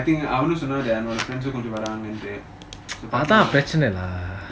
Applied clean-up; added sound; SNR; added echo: none; none; none; none.